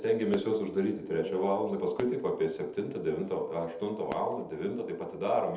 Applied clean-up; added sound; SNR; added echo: none; Fireworks; 18 dB; reverberation time 0.7 s.